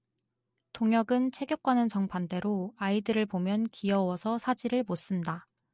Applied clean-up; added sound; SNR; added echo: none; none; none; none.